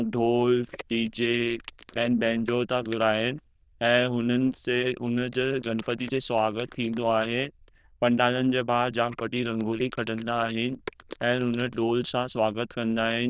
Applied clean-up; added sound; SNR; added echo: neural diffusion model UNIVERSE++.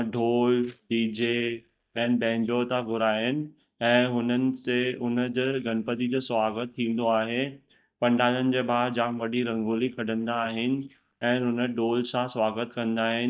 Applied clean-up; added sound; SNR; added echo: neural mask model DeepFilterNet 3.